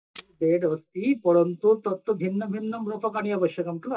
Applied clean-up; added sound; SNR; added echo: neural mask model DeepFilterNet 3.